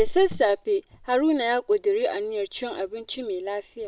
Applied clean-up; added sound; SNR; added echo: none; Cricket; 12 dB; none.